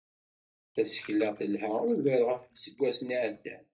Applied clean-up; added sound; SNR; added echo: neural mask model DeepFilterNet 3.